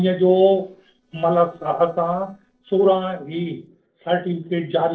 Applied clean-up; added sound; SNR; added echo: neural separator model SepFormer DNS4.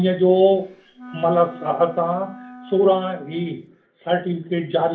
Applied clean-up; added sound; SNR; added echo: none; Wind instrument, woodwind instrument; 19 dB; reverberation time 0.3 s.